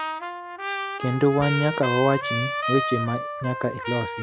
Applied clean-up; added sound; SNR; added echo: none; Trumpet; 4 dB; none.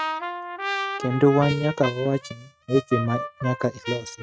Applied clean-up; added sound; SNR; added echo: neural mask model RNNoise.